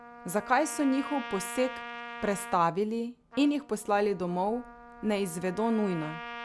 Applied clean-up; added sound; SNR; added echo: none; Trumpet; 13 dB; none.